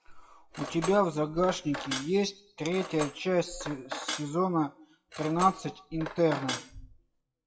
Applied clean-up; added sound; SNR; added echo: classical method WPE with log-MMSE.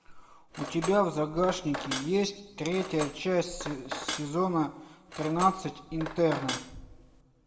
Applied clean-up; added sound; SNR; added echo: none; Cutlery, silverware; 10 dB; reverberation time 1.0 s.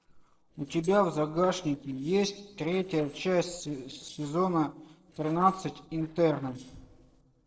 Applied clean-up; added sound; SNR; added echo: neural separator model SepFormer DNS4.